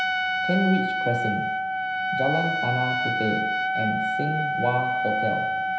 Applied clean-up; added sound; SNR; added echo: none; Trumpet; -3 dB; reverberation time 0.9 s.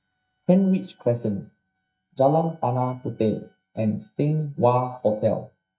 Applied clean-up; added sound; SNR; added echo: neural mask model DeepFilterNet 3.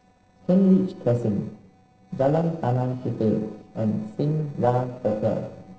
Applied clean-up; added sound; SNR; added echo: neural separator model SepFormer DNS4.